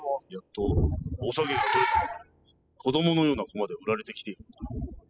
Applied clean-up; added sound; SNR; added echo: classical method spectral subtraction.